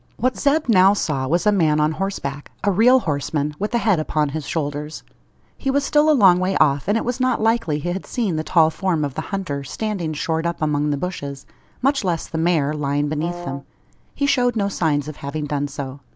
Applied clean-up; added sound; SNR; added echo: none; Brass instrument; 12 dB; none.